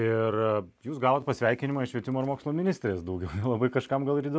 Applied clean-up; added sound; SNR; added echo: none; none; none; none.